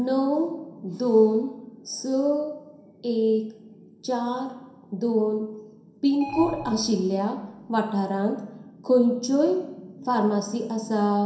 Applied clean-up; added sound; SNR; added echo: none; Alarm; 12 dB; reverberation time 0.7 s.